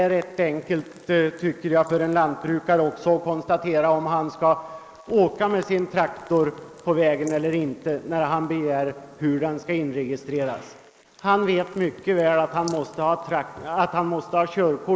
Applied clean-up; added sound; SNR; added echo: neural mask model Resemble Enhance denoiser.